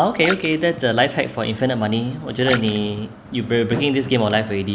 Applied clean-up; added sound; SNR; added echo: none; Splash, splatter; 15 dB; none.